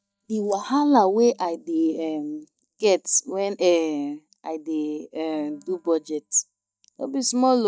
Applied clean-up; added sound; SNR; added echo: neural mask model DeepFilterNet 3.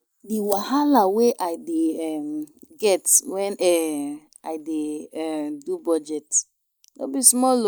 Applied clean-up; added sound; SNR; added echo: neural mask model Resemble Enhance denoiser.